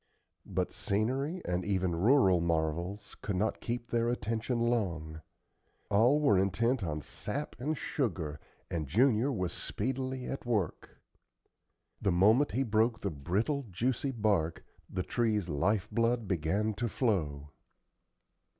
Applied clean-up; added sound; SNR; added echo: none; none; none; none.